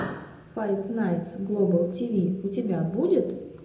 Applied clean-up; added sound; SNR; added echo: none; none; none; reverberation time 0.7 s.